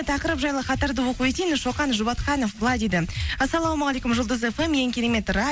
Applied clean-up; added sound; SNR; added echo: none; none; none; none.